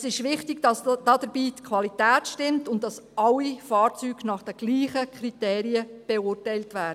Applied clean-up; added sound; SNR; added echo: none; none; none; none.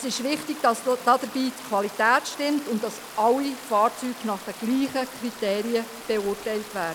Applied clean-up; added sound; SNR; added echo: none; Stream; 15 dB; none.